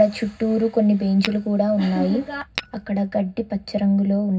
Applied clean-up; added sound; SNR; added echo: none; Tap / Glass; 14 dB; reverberation time 0.4 s.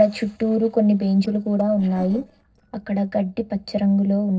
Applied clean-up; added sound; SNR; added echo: neural separator model SepFormer DNS4.